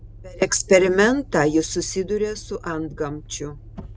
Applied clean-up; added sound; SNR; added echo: none; Motor vehicle (road); 18 dB; none.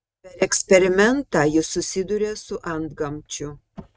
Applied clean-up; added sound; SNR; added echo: neural mask model RNNoise.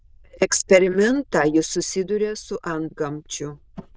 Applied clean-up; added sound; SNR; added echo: neural diffusion model UNIVERSE++.